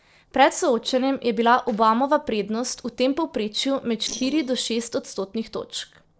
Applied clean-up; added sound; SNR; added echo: neural separator model SepFormer DNS4.